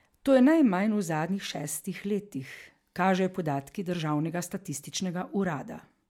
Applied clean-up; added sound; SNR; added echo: none; none; none; none.